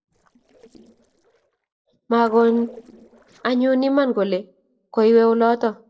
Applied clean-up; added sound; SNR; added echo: neural separator model SepFormer DNS4.